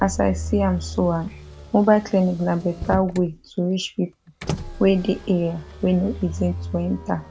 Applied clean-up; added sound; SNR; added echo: none; Motor vehicle (road); 11 dB; none.